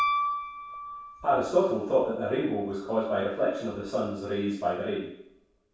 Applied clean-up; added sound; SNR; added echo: none; Piano; 8 dB; reverberation time 0.7 s.